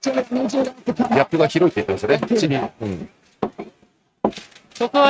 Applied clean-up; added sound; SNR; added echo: neural mask model RNNoise.